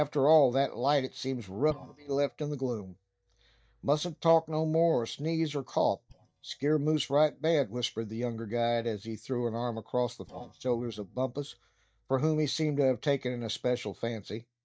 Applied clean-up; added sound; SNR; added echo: neural mask model DeepFilterNet 3.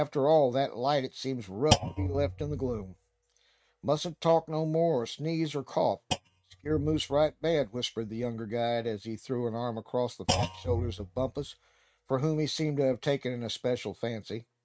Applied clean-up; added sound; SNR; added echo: neural mask model RNNoise.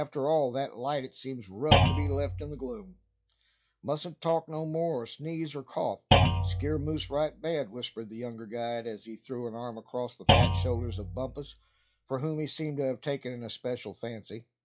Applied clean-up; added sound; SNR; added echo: classical method log-MMSE.